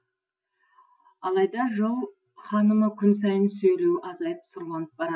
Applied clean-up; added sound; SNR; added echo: none; none; none; none.